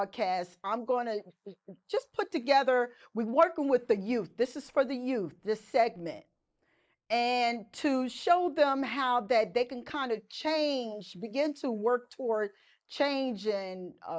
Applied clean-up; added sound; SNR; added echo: neural mask model Resemble Enhance denoiser.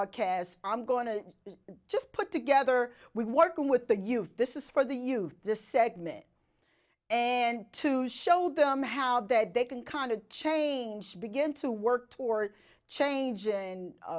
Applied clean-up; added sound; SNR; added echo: none; none; none; none.